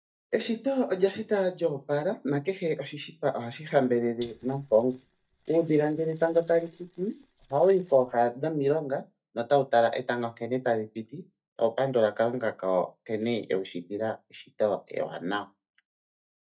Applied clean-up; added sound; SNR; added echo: neural mask model DeepFilterNet 3.